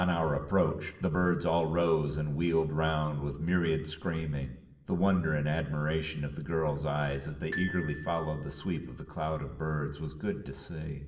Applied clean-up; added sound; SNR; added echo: none; Glockenspiel; 14 dB; reverberation time 0.8 s.